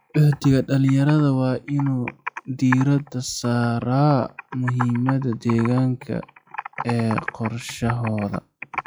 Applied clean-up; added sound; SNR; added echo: classical method log-MMSE.